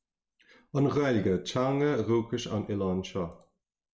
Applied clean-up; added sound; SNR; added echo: none; none; none; none.